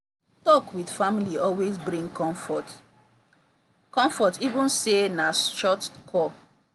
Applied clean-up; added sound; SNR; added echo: none; none; none; none.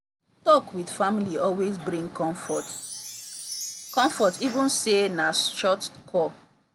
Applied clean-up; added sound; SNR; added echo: none; Chime; 14 dB; none.